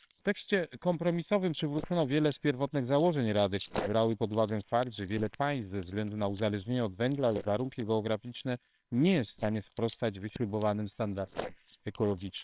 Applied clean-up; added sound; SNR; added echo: neural separator model SepFormer WHAMR!.